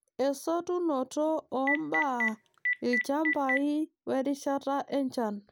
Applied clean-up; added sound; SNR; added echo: none; Telephone; 2 dB; none.